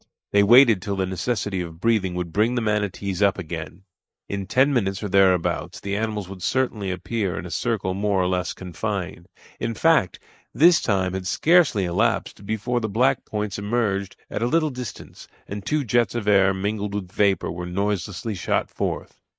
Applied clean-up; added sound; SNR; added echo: neural mask model Resemble Enhance denoiser.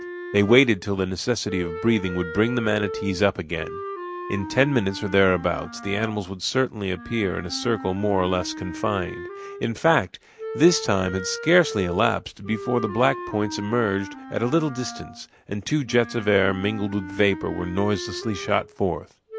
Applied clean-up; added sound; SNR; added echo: none; Wind instrument, woodwind instrument; 12 dB; none.